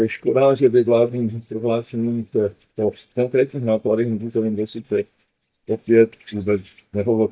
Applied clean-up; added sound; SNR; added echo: neural mask model DeepFilterNet 3.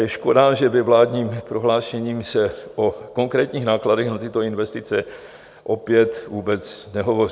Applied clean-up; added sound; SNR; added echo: none; none; none; none.